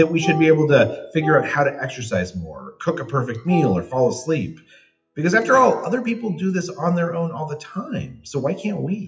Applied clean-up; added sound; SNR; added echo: classical method WPE with log-MMSE.